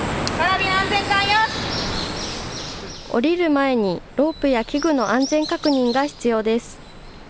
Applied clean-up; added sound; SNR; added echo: none; none; none; none.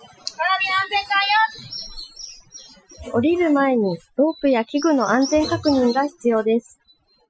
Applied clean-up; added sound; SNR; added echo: classical method Wiener filter.